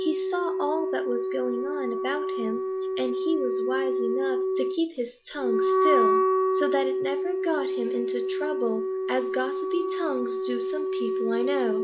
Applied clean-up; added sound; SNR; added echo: none; Wind instrument, woodwind instrument; -4 dB; none.